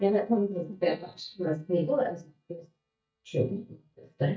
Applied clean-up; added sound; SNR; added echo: neural mask model DeepFilterNet 3.